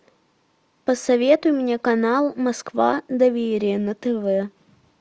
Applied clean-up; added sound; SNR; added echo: none; none; none; none.